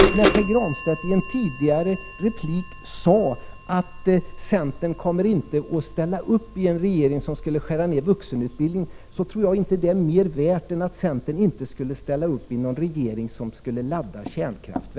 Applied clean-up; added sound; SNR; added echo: none; Bird vocalization, bird call, bird song / Telephone; 8 dB; none.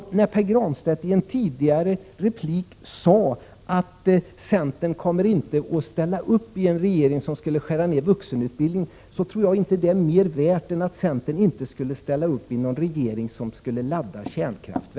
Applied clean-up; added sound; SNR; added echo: none; none; none; none.